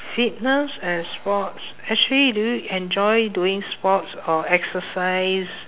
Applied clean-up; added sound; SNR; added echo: none; Breathing; 18 dB; none.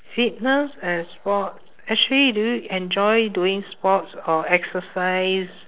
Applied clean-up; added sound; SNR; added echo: neural separator model SepFormer DNS4.